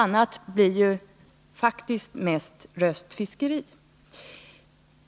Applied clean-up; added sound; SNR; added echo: none; none; none; none.